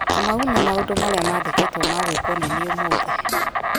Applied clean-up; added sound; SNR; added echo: none; Insect + Fart; -4 dB; none.